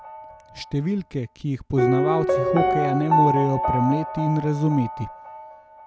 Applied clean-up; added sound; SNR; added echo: none; Piano; 1 dB; none.